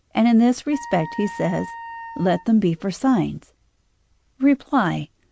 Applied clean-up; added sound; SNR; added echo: none; Wind instrument, woodwind instrument; 14 dB; none.